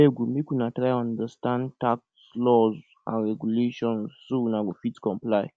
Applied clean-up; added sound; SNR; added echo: none; none; none; none.